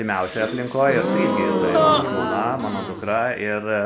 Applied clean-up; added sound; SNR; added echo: none; Gasp; -1 dB; reverberation time 0.4 s.